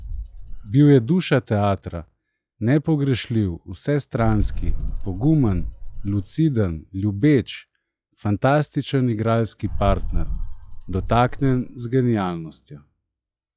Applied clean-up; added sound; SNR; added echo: classical method log-MMSE.